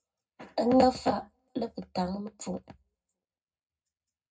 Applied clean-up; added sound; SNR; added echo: none; Wind instrument, woodwind instrument; 16 dB; reverberation time 0.3 s.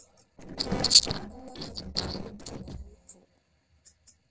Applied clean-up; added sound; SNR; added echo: neural separator model SepFormer DNS4.